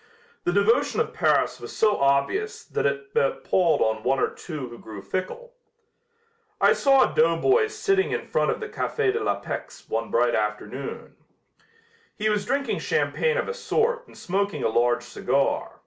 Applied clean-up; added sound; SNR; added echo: none; none; none; none.